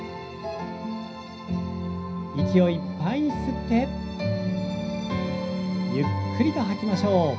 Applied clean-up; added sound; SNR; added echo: none; none; none; reverberation time 0.5 s.